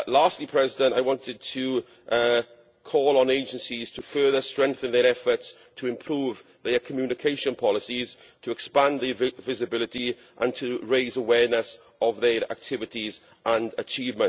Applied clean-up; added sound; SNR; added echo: none; none; none; none.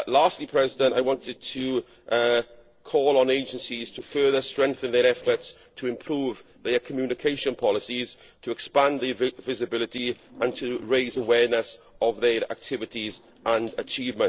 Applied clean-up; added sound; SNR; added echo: neural separator model SepFormer DNS4.